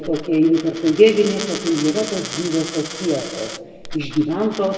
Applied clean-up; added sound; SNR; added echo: none; Coin (dropping); 13 dB; reverberation time 1.8 s.